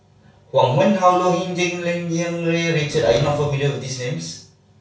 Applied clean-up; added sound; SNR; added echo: none; Drawer open or close; 14 dB; reverberation time 0.4 s.